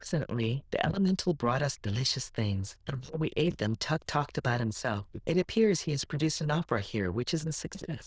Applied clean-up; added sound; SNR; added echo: neural diffusion model UNIVERSE++.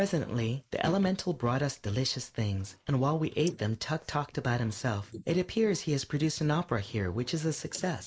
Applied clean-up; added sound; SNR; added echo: neural mask model Resemble Enhance denoiser.